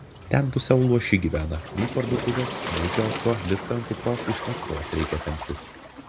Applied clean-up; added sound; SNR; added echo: none; Waves, surf; 8 dB; none.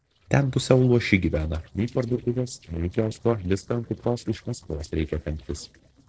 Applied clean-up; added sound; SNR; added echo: neural separator model SepFormer DNS4.